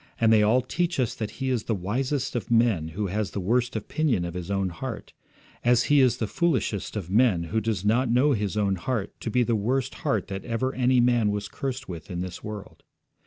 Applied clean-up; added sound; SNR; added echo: none; none; none; none.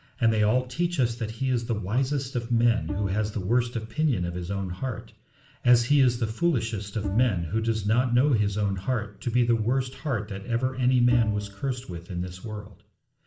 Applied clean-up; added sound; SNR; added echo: none; Bowed string instrument; 14 dB; reverberation time 0.4 s.